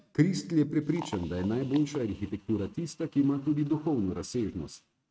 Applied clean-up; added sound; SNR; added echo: neural mask model RNNoise.